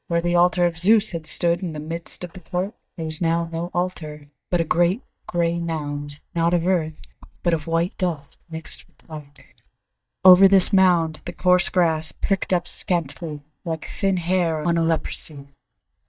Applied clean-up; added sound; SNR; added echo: neural mask model DeepFilterNet 3.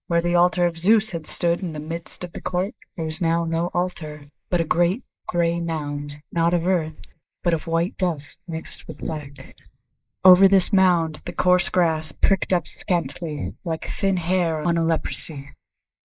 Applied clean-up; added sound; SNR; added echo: neural mask model Resemble Enhance denoiser.